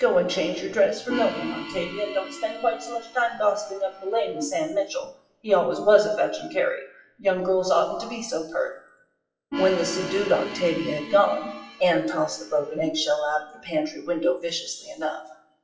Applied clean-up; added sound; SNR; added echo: classical method WPE with log-MMSE.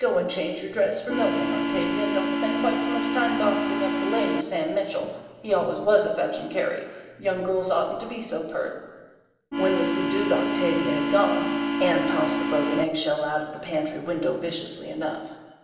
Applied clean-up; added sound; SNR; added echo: none; Organ; -1 dB; reverberation time 1.3 s.